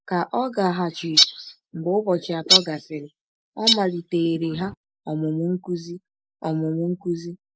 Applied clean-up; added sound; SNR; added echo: neural mask model Resemble Enhance denoiser.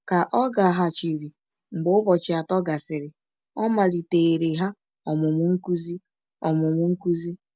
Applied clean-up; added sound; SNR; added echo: none; none; none; none.